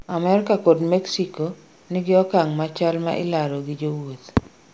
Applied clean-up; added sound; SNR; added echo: none; none; none; none.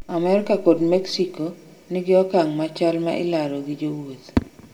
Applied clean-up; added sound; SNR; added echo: none; none; none; reverberation time 1.4 s.